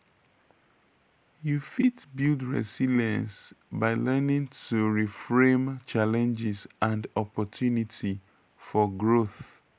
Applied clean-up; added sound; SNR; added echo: none; none; none; none.